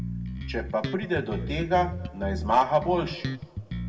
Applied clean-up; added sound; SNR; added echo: none; Bass guitar; 6 dB; reverberation time 1.3 s.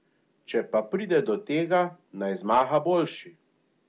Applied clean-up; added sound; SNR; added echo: none; none; none; none.